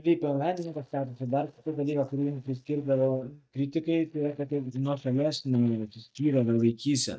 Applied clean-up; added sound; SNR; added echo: neural mask model DeepFilterNet 3.